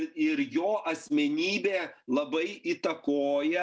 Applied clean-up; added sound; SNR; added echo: none; none; none; none.